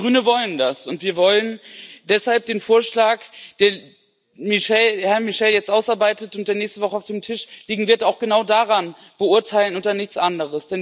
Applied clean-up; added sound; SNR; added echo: none; none; none; none.